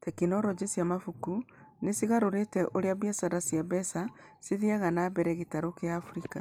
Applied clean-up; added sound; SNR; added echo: none; none; none; none.